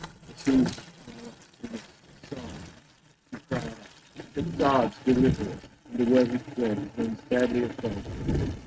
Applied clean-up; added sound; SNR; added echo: neural mask model RNNoise.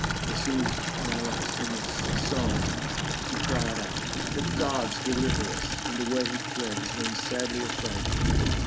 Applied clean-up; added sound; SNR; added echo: none; Water tap, faucet / Liquid + Thunder; -4 dB; none.